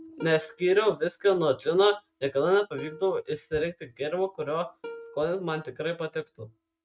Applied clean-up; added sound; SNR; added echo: neural mask model RNNoise.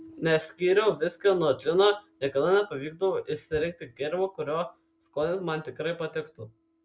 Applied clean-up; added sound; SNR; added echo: none; none; none; none.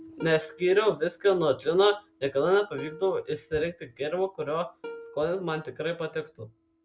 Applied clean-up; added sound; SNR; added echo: none; Plucked string instrument; 20 dB; none.